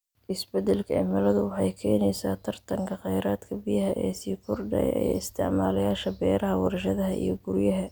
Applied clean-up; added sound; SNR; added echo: none; none; none; none.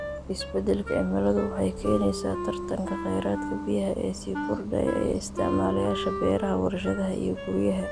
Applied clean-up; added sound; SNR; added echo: none; Bus + Wind instrument, woodwind instrument; 7 dB; none.